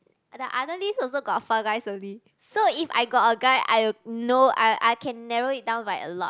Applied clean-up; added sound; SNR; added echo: none; none; none; none.